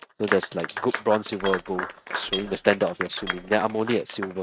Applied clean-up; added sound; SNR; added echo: neural mask model RNNoise.